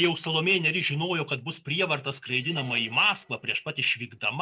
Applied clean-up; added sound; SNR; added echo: neural separator model SepFormer DNS4.